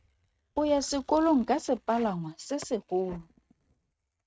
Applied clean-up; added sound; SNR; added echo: neural mask model RNNoise.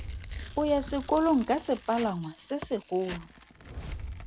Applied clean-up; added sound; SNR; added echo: none; Whoosh, swoosh, swish + Tearing; 11 dB; none.